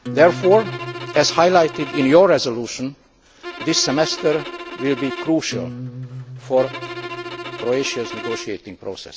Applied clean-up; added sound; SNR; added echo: none; Bowed string instrument + Acoustic guitar; 11 dB; none.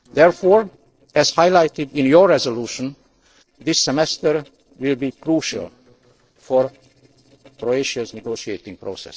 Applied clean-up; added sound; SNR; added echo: neural separator model SepFormer DNS4.